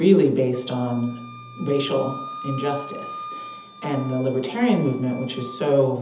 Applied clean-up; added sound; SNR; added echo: none; Wind instrument, woodwind instrument; 15 dB; reverberation time 0.7 s.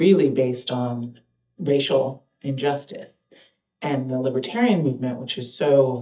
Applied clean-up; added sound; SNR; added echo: neural mask model DeepFilterNet 3.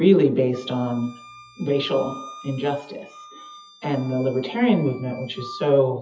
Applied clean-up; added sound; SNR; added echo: classical method WPE with log-MMSE.